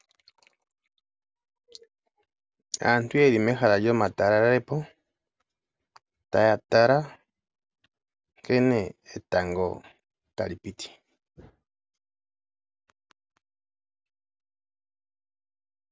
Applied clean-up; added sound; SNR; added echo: none; none; none; none.